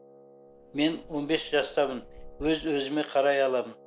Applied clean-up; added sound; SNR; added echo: none; Wind instrument, woodwind instrument + Insect; 20 dB; none.